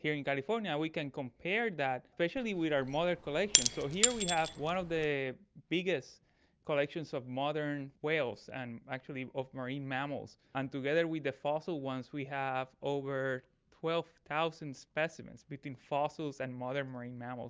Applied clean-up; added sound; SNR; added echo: none; Shatter / Crushing; -1 dB; none.